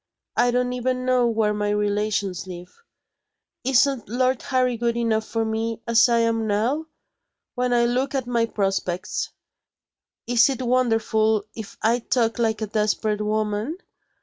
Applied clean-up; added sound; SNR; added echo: none; none; none; none.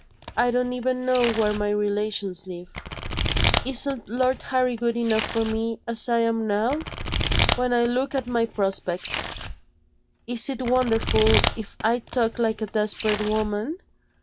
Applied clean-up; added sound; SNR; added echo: none; Domestic sounds, home sounds; 5 dB; none.